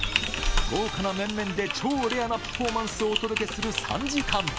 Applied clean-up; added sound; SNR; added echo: none; Typing; 2 dB; none.